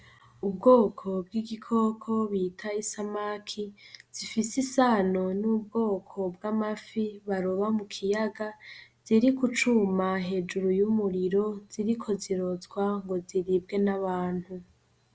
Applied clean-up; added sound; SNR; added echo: none; none; none; none.